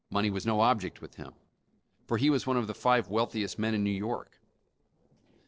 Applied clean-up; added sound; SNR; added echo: neural separator model SepFormer DNS4.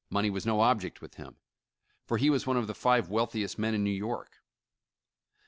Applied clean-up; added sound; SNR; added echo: none; none; none; none.